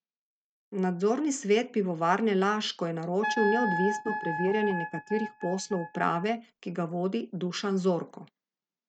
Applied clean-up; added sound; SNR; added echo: neural mask model RNNoise.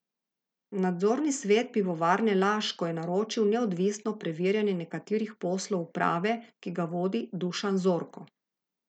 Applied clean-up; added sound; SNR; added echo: none; none; none; none.